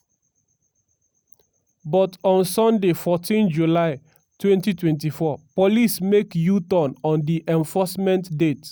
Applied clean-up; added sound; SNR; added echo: none; none; none; none.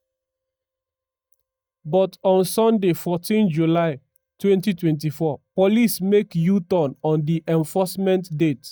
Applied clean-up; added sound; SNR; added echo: neural mask model DeepFilterNet 3.